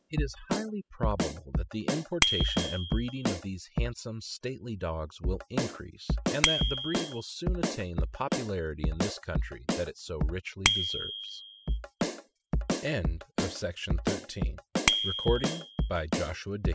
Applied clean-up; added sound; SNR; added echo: classical method spectral subtraction.